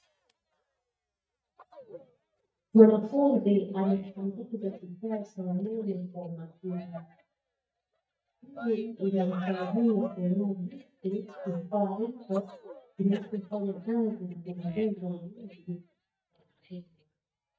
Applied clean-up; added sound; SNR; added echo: neural mask model DeepFilterNet 3.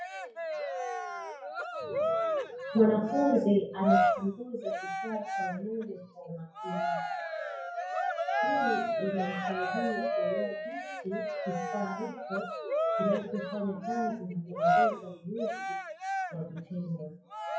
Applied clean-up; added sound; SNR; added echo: classical method WPE with log-MMSE.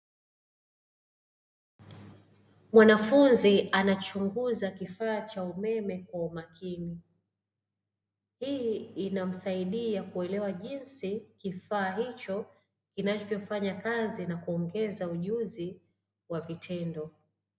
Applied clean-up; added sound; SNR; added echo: none; none; none; none.